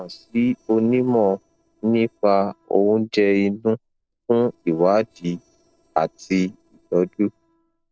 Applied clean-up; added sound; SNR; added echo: neural separator model SepFormer DNS4.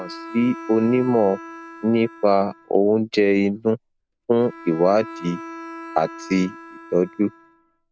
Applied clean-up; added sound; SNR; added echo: none; Bowed string instrument; 17 dB; none.